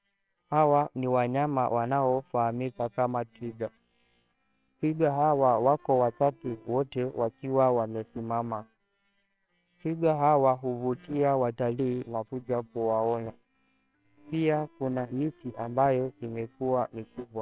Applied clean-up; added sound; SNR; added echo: neural separator model SepFormer WHAMR!.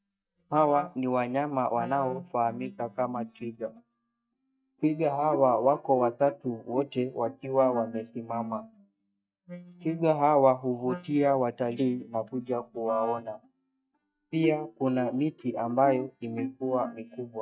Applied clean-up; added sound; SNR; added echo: neural mask model DeepFilterNet 3.